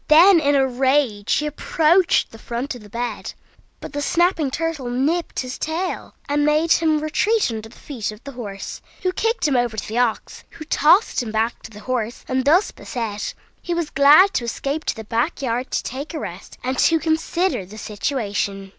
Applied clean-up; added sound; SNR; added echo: none; none; none; none.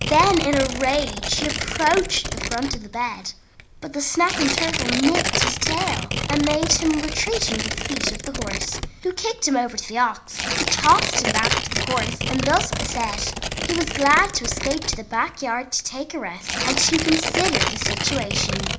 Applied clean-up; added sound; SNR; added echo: none; Tearing; 3 dB; reverberation time 0.4 s.